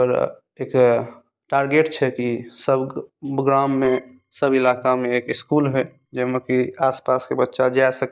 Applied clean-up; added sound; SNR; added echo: neural mask model DeepFilterNet 3.